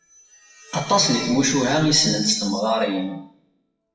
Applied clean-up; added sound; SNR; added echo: classical method WPE with log-MMSE.